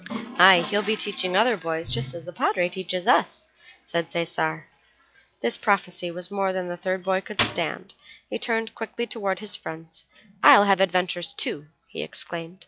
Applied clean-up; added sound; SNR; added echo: classical method log-MMSE.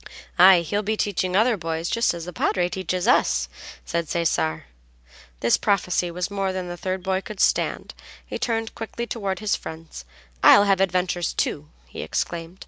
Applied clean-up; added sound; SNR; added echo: none; none; none; none.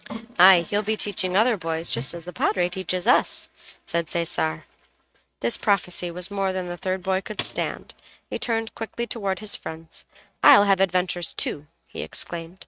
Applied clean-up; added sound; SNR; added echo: neural mask model RNNoise.